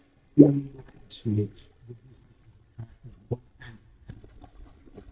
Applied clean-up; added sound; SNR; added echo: neural mask model DeepFilterNet 3.